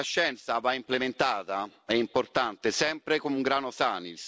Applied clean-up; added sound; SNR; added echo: none; none; none; none.